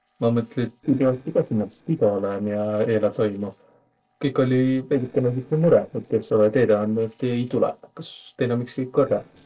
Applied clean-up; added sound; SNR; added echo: neural separator model SepFormer DNS4.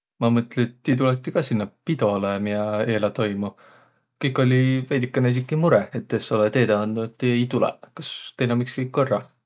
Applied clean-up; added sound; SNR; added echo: none; none; none; none.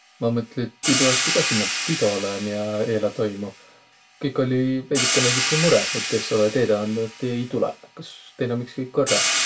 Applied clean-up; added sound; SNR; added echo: none; Hi-hat; 3 dB; reverberation time 0.2 s.